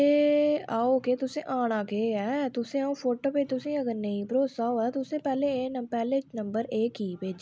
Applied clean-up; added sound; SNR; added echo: none; none; none; none.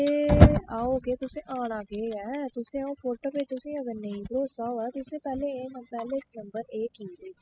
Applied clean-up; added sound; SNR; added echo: classical method spectral subtraction.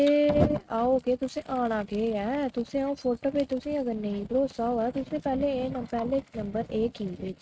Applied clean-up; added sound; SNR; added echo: neural mask model RNNoise.